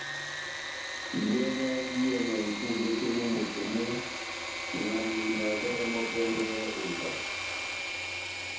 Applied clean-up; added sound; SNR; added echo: none; Engine / Mechanisms; 3 dB; reverberation time 0.7 s.